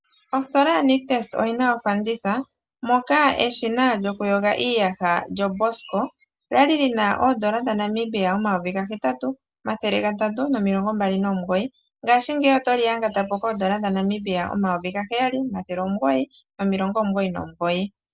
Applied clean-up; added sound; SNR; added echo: none; none; none; none.